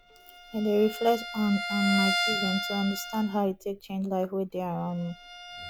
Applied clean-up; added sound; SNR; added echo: none; Bowed string instrument; 6 dB; none.